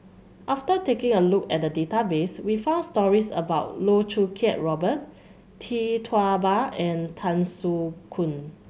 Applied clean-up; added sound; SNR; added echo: none; none; none; none.